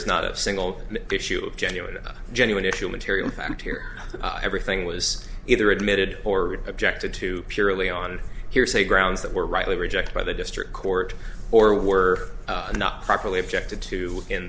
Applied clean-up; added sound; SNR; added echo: none; none; none; none.